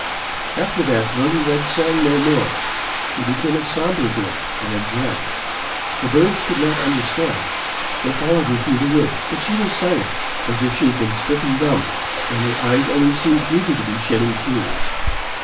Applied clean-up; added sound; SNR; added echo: none; Bathtub (filling or washing); 2 dB; reverberation time 0.3 s.